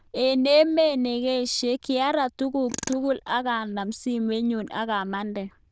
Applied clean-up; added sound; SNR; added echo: neural diffusion model UNIVERSE++.